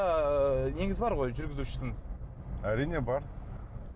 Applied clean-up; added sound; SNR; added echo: none; none; none; none.